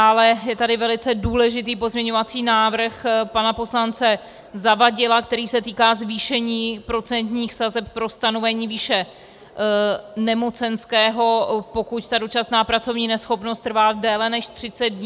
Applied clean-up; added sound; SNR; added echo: none; none; none; none.